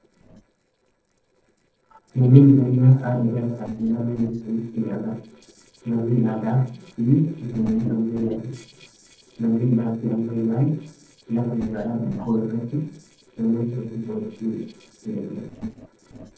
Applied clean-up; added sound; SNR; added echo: neural separator model SepFormer DNS4.